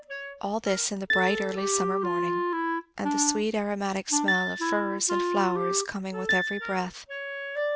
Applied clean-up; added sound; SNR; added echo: none; Piano + Wind instrument, woodwind instrument; 0 dB; none.